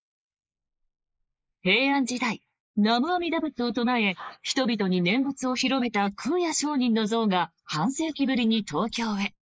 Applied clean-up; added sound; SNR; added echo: neural mask model Resemble Enhance denoiser.